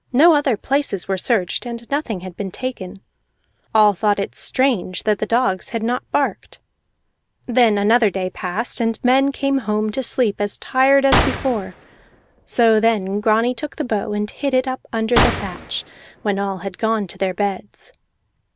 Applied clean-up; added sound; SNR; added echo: none; Gunshot, gunfire; 5 dB; none.